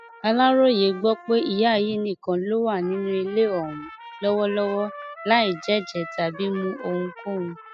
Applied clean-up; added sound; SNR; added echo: classical method spectral subtraction.